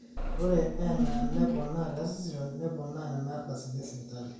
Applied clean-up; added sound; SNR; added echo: none; Bus / Engine; 2 dB; reverberation time 0.6 s.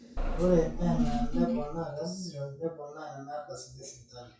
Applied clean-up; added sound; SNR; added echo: classical method WPE with log-MMSE.